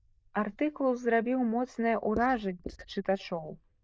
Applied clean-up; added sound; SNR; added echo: neural diffusion model UNIVERSE++.